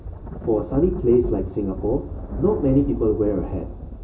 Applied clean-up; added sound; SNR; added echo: none; Thunder; 8 dB; reverberation time 0.2 s.